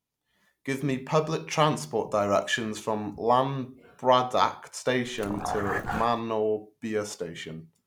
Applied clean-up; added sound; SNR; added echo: none; Dog; 5 dB; none.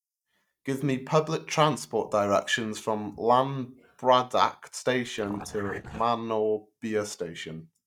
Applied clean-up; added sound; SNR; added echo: neural mask model DeepFilterNet 3.